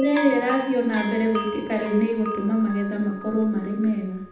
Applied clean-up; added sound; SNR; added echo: none; Bell; 12 dB; reverberation time 0.8 s.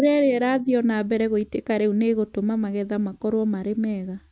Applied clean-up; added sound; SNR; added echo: none; none; none; none.